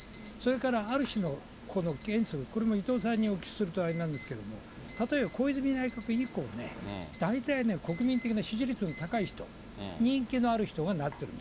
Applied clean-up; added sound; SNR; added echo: none; Alarm; -3 dB; none.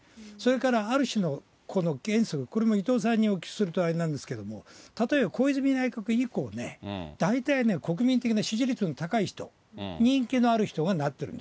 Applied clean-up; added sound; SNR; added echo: none; none; none; none.